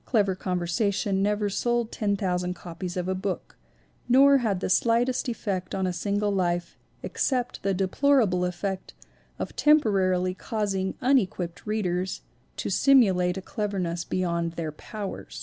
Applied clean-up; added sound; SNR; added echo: none; none; none; none.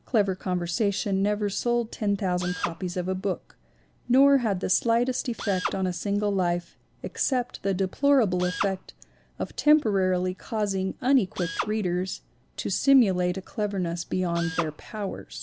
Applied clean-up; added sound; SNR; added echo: none; Drill; 15 dB; none.